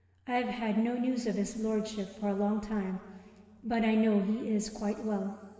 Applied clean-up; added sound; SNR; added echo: none; none; none; reverberation time 2.8 s.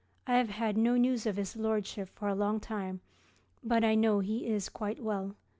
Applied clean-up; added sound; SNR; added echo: none; none; none; none.